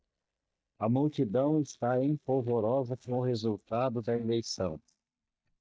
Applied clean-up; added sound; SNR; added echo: neural mask model DeepFilterNet 3.